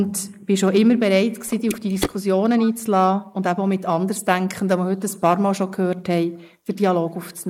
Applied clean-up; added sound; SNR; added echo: neural mask model Resemble Enhance denoiser.